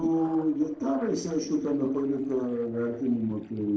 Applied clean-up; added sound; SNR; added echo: neural separator model SepFormer DNS4.